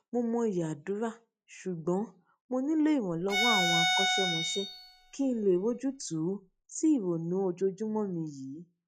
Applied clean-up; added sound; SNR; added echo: classical method log-MMSE.